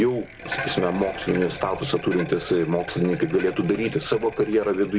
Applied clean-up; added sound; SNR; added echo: none; Bicycle; 12 dB; none.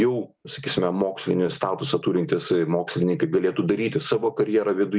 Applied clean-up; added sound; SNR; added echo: none; none; none; none.